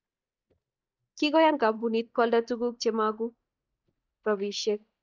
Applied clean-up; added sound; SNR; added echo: neural mask model DeepFilterNet 3.